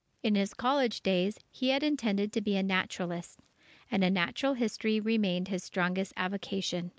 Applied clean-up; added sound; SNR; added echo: none; none; none; none.